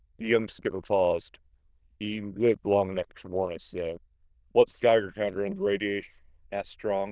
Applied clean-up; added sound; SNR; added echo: neural diffusion model UNIVERSE++.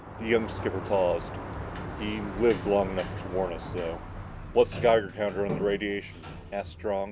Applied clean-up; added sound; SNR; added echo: none; Sliding door; 8 dB; none.